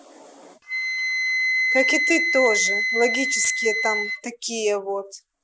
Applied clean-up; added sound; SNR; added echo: none; Wind instrument, woodwind instrument; -2 dB; none.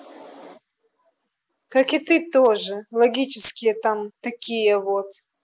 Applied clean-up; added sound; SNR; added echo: none; none; none; none.